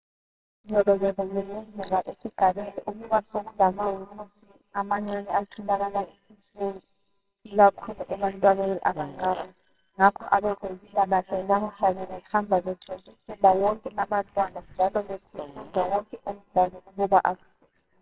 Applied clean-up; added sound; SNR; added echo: neural separator model SepFormer WHAMR!.